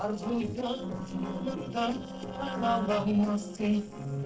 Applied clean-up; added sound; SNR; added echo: neural separator model SepFormer DNS4.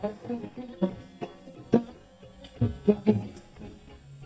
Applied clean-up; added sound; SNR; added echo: neural mask model DeepFilterNet 3.